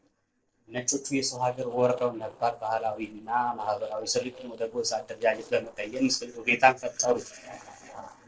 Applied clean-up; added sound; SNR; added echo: neural separator model SepFormer DNS4.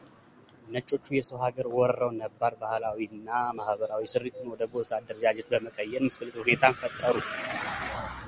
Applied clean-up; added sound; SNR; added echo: none; none; none; none.